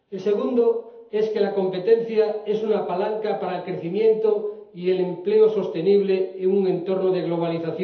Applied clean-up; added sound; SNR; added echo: none; none; none; reverberation time 0.8 s.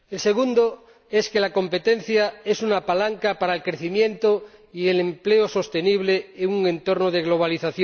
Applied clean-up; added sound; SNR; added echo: none; none; none; none.